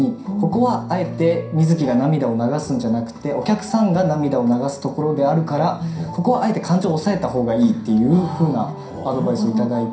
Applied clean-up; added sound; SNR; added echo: none; none; none; reverberation time 0.5 s.